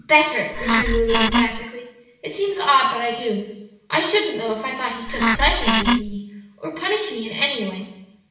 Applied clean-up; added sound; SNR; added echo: none; Wood; -3 dB; reverberation time 0.8 s.